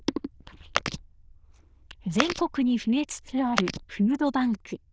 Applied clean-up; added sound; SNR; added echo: neural diffusion model UNIVERSE++.